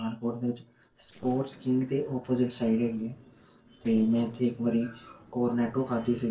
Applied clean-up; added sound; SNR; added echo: neural separator model SepFormer DNS4.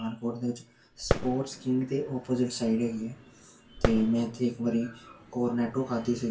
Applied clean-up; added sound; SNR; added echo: none; Fireworks; 7 dB; reverberation time 0.3 s.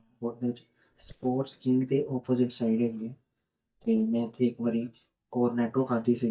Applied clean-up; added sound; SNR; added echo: neural mask model DeepFilterNet 3.